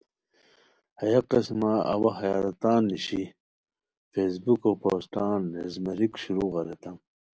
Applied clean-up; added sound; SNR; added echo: none; none; none; none.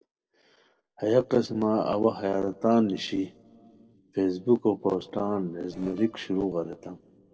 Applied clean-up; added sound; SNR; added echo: neural separator model SepFormer DNS4.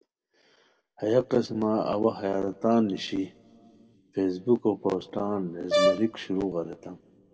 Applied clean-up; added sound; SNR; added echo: none; Brass instrument; 0 dB; reverberation time 1.7 s.